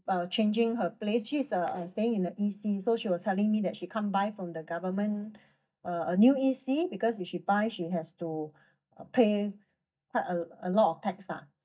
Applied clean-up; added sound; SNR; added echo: neural mask model DeepFilterNet 3.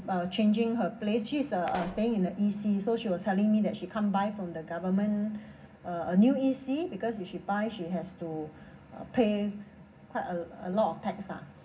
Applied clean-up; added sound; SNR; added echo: none; Explosion; 16 dB; reverberation time 0.4 s.